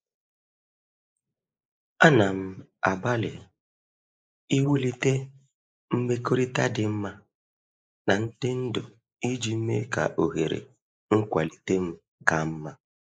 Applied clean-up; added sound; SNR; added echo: neural mask model Resemble Enhance denoiser.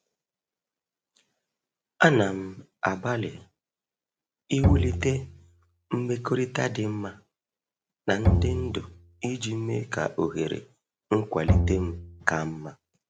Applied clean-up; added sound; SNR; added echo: none; Bowed string instrument; -2 dB; none.